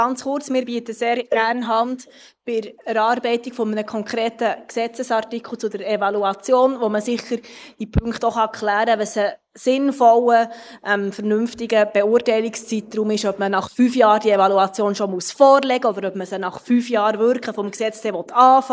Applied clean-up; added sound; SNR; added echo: neural mask model Resemble Enhance denoiser.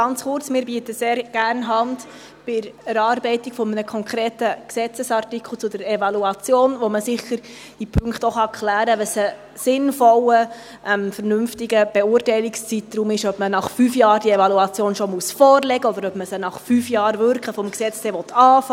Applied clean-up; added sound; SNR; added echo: none; none; none; none.